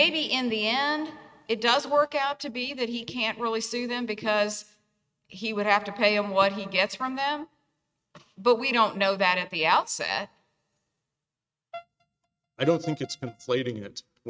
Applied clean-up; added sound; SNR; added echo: neural mask model RNNoise.